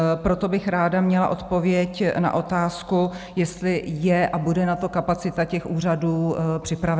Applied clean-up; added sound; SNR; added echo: none; none; none; none.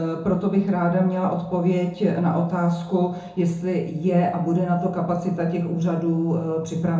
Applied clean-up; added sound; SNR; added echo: none; none; none; reverberation time 0.7 s.